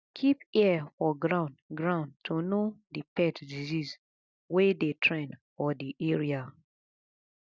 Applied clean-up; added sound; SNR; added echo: none; none; none; none.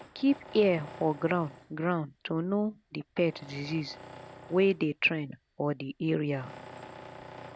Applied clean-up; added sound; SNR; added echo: none; Tools; 19 dB; none.